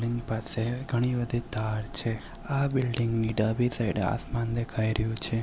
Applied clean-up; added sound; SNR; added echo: none; none; none; none.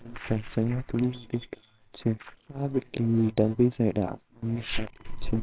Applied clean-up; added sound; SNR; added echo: neural separator model SepFormer WHAMR!.